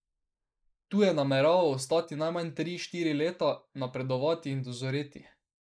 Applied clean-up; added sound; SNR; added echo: neural mask model Resemble Enhance denoiser.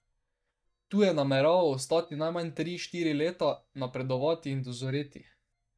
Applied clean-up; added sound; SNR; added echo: neural mask model DeepFilterNet 3.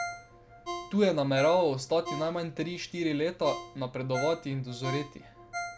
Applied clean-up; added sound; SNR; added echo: none; Ringtone; 10 dB; none.